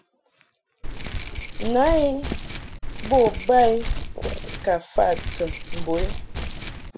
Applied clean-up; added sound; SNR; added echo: none; Keys jangling; 1 dB; none.